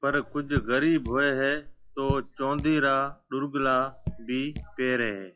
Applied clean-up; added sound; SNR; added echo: classical method log-MMSE.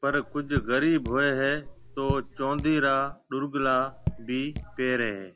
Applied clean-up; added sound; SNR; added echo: none; Raindrop / Drip; 9 dB; none.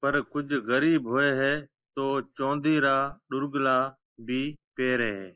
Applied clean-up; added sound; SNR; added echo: neural mask model Resemble Enhance denoiser.